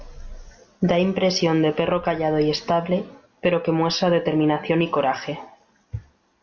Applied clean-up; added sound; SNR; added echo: none; none; none; none.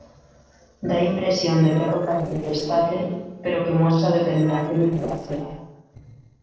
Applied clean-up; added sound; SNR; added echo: neural separator model SepFormer DNS4.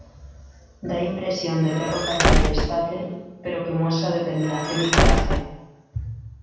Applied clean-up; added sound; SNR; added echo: none; Squeak / Slam / Wood; -5 dB; reverberation time 1.2 s.